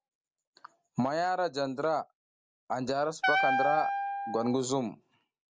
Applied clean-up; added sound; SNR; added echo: none; Wind instrument, woodwind instrument; -2 dB; none.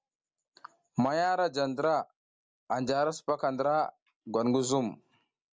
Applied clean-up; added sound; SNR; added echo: none; none; none; none.